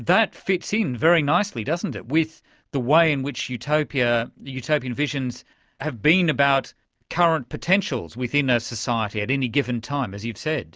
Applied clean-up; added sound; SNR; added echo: none; none; none; none.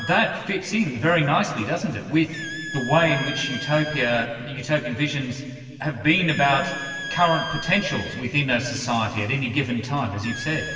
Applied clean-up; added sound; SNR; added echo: none; Squeak; 12 dB; reverberation time 2.6 s.